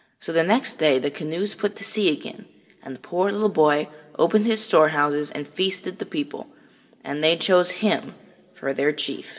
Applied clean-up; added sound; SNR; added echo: none; none; none; reverberation time 1.1 s.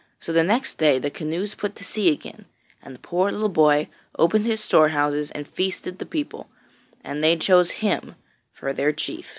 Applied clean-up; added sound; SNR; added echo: none; none; none; none.